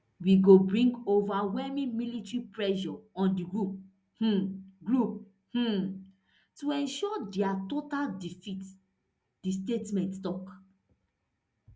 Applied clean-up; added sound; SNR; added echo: none; none; none; none.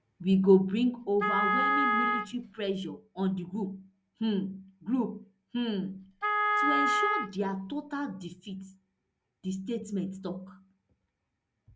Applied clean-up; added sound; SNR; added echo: none; Wind instrument, woodwind instrument; -2 dB; none.